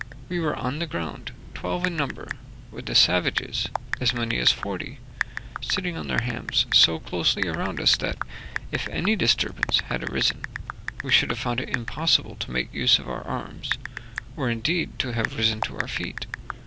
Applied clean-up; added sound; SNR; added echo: none; Typing; 8 dB; none.